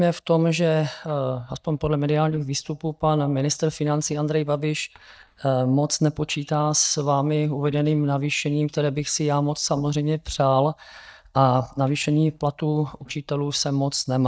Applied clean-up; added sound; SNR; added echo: neural mask model DeepFilterNet 3.